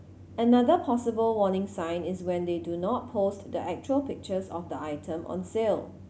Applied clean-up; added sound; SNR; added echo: none; none; none; none.